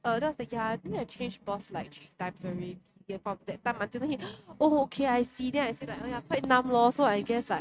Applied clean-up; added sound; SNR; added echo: neural mask model RNNoise.